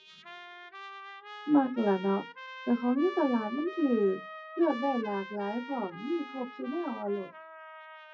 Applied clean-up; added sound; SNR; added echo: classical method WPE with log-MMSE.